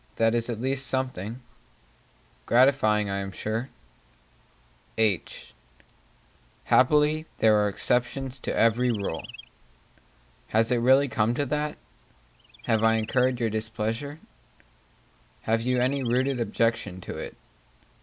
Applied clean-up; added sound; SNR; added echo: none; Chirp, tweet; 17 dB; none.